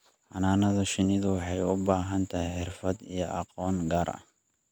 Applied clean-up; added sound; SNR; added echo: none; none; none; none.